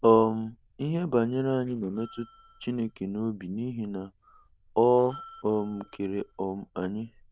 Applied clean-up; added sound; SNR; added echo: neural diffusion model UNIVERSE++.